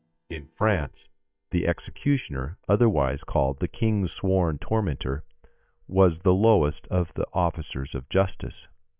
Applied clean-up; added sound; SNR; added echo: neural mask model DeepFilterNet 3.